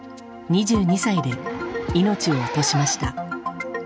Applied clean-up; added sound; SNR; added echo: none; Zipper (clothing); 12 dB; none.